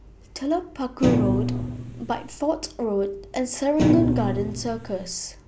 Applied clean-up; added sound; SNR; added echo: none; Thump, thud; -2 dB; none.